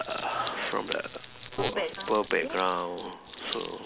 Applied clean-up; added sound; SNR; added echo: none; Crumpling, crinkling; 13 dB; none.